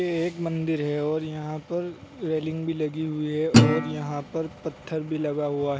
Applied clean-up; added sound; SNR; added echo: none; Guitar; -5 dB; none.